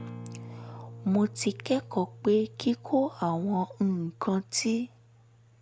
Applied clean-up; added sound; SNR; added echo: none; Acoustic guitar; 17 dB; none.